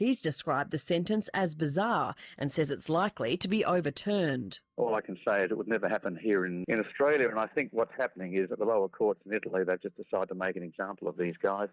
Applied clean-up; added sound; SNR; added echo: neural mask model DeepFilterNet 3.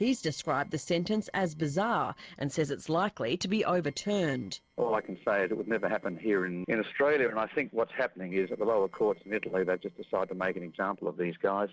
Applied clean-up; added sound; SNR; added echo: neural separator model SepFormer DNS4.